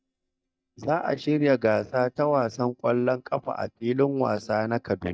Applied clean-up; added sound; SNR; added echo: neural mask model DeepFilterNet 3.